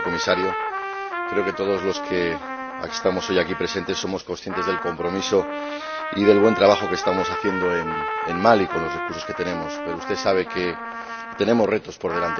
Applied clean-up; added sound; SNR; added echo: none; Trumpet; 6 dB; none.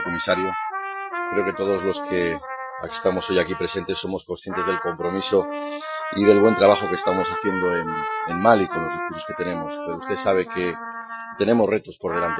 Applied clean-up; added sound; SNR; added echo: classical method Wiener filter.